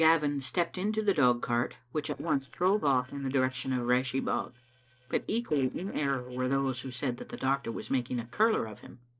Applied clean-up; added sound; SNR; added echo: neural separator model SepFormer DNS4.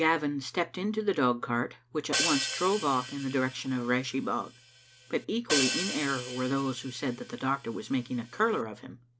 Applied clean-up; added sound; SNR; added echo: none; Hi-hat; 6 dB; none.